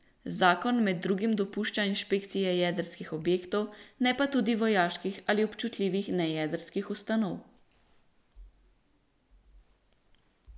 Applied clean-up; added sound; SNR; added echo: none; none; none; none.